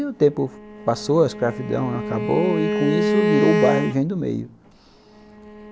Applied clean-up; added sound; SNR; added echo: none; Bowed string instrument; 2 dB; none.